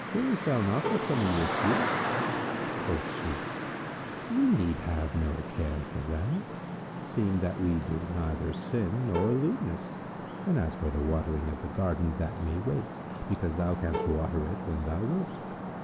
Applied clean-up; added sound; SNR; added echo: none; Traffic noise, roadway noise + Bowed string instrument; 4 dB; none.